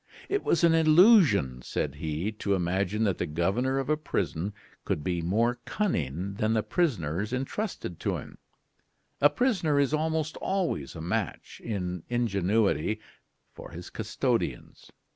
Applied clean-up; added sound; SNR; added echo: none; none; none; none.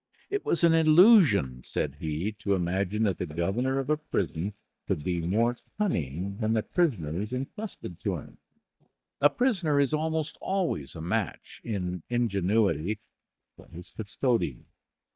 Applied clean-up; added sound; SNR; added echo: neural mask model DeepFilterNet 3.